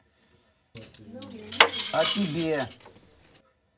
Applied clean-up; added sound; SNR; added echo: none; Cutlery, silverware; -4 dB; reverberation time 0.4 s.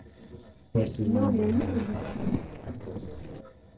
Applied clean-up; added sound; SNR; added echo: neural separator model SepFormer DNS4.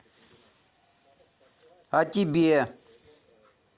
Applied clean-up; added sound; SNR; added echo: none; none; none; none.